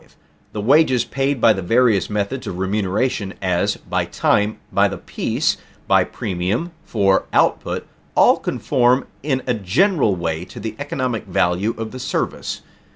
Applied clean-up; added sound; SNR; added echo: none; none; none; none.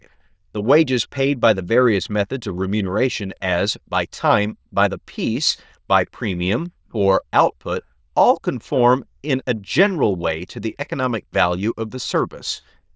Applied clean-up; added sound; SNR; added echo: neural diffusion model UNIVERSE++.